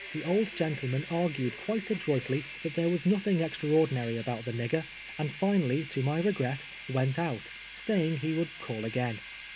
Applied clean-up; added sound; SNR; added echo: none; Train; 14 dB; none.